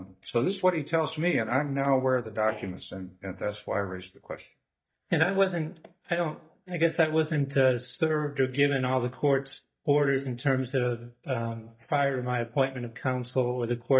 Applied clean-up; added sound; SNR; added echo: neural mask model DeepFilterNet 3.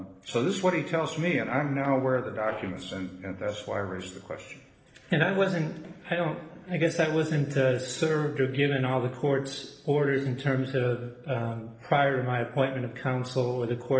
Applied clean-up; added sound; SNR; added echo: neural separator model SepFormer DNS4.